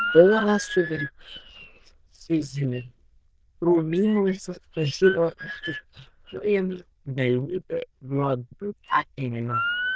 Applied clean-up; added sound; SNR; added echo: neural diffusion model UNIVERSE++.